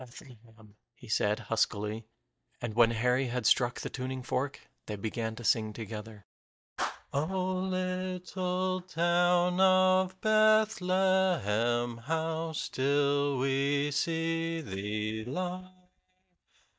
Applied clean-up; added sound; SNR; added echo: neural mask model DeepFilterNet 3.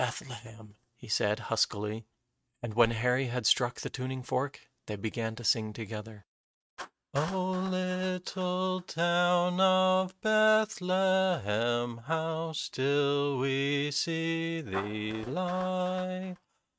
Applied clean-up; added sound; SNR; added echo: neural mask model RNNoise.